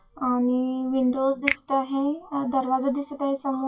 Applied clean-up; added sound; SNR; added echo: classical method WPE with log-MMSE.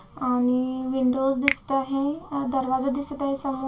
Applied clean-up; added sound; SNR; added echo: none; Finger snapping; 10 dB; reverberation time 0.2 s.